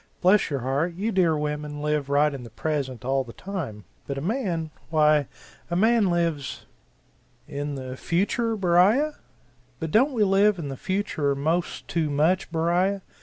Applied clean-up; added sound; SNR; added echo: none; none; none; none.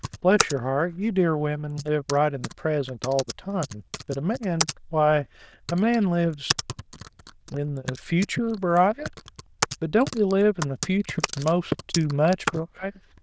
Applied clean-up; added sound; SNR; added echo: neural diffusion model UNIVERSE++.